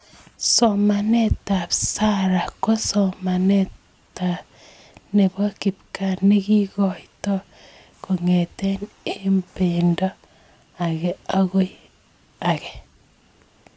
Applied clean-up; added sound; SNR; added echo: none; none; none; none.